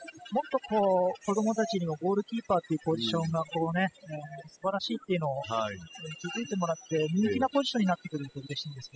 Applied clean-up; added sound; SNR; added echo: classical method spectral subtraction.